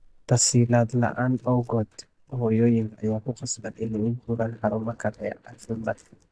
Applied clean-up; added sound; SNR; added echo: neural mask model DeepFilterNet 3.